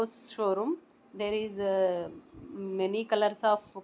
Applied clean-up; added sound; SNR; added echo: none; none; none; none.